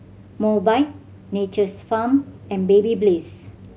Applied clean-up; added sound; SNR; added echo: none; none; none; none.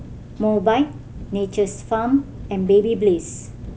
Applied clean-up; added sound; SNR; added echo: none; Engine; 16 dB; none.